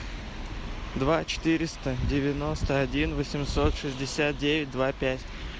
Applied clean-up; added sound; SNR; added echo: none; none; none; none.